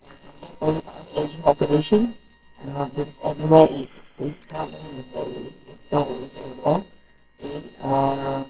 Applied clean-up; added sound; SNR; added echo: neural separator model SepFormer WHAMR!.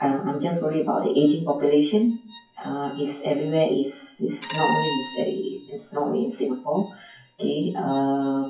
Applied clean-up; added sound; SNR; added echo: classical method WPE with log-MMSE.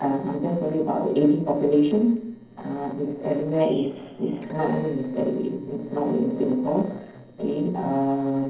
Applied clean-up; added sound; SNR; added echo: neural separator model SepFormer DNS4.